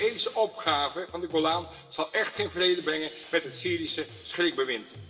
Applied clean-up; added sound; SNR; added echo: none; Drum kit; 18 dB; reverberation time 1.4 s.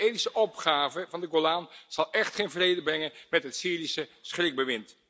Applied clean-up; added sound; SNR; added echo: none; none; none; none.